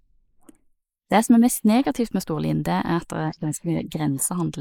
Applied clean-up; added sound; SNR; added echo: neural mask model Resemble Enhance denoiser.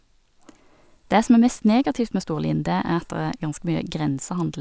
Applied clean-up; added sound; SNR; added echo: none; none; none; none.